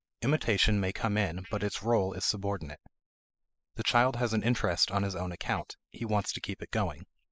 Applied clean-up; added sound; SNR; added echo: neural mask model Resemble Enhance denoiser.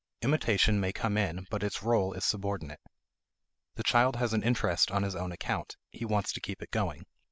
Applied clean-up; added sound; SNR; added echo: none; none; none; none.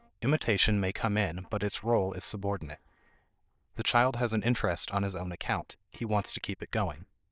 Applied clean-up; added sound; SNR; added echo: neural diffusion model UNIVERSE++.